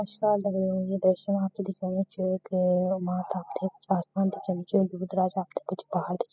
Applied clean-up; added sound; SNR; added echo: classical method spectral subtraction.